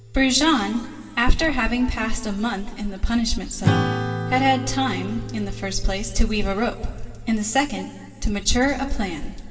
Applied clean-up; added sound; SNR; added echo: none; Acoustic guitar / Strum; 9 dB; reverberation time 2.0 s.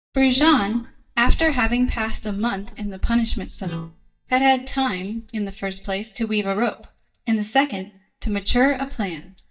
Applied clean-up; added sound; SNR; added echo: neural mask model DeepFilterNet 3.